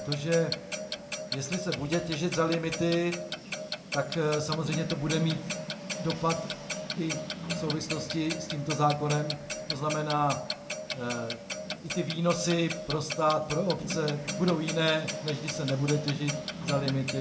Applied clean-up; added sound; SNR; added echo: none; Clock; 6 dB; reverberation time 0.4 s.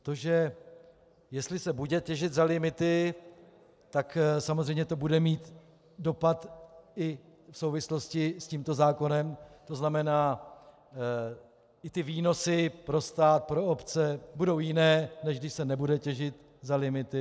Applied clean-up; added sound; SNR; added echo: none; none; none; none.